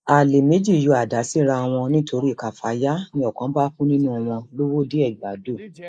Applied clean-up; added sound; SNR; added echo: neural mask model Resemble Enhance denoiser.